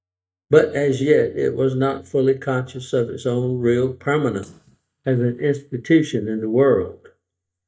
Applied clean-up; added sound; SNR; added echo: neural mask model DeepFilterNet 3.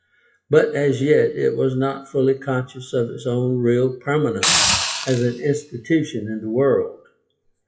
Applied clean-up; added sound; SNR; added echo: classical method WPE with log-MMSE.